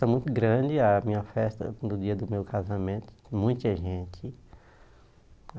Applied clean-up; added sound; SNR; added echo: none; none; none; none.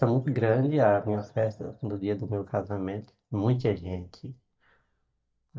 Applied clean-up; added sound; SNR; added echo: neural mask model DeepFilterNet 3.